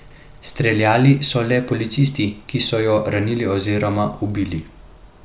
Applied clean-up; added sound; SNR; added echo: none; none; none; none.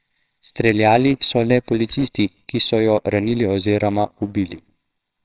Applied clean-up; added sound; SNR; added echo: neural separator model SepFormer WHAMR!.